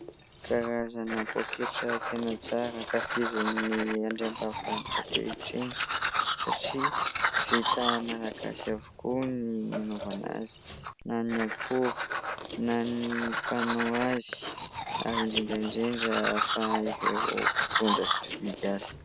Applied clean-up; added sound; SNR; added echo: none; Domestic sounds, home sounds; 0 dB; none.